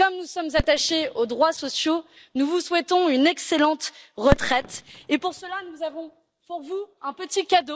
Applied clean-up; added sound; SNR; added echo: neural mask model DeepFilterNet 3.